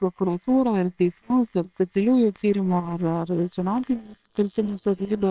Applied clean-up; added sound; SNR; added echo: neural separator model SepFormer WHAMR!.